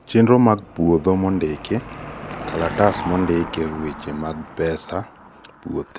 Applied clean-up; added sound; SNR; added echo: none; Car passing by / Engine; 13 dB; none.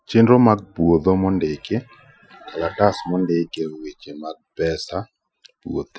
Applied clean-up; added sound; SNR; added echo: classical method Wiener filter.